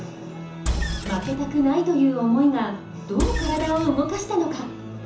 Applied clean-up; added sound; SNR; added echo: none; Engine; 4 dB; reverberation time 0.7 s.